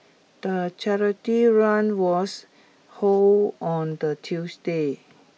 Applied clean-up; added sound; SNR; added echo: none; none; none; none.